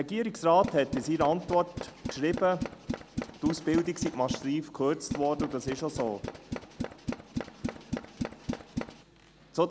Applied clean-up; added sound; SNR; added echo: none; Tools; 7 dB; none.